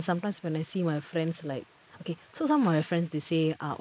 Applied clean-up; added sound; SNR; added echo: neural mask model Resemble Enhance denoiser.